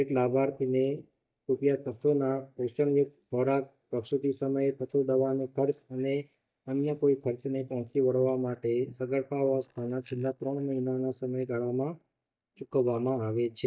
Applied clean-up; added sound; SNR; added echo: neural mask model DeepFilterNet 3.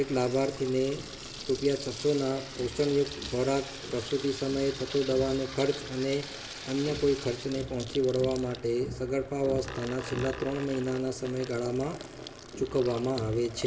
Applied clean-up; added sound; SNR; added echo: none; Sink (filling or washing) / Water tap, faucet; 13 dB; reverberation time 2.8 s.